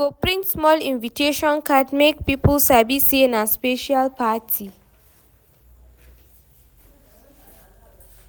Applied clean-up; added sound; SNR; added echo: none; none; none; none.